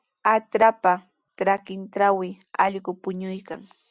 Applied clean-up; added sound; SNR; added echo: none; none; none; none.